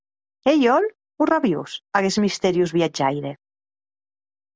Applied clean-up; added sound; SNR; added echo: none; none; none; none.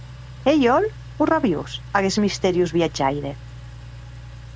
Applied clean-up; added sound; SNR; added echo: none; Engine; 15 dB; none.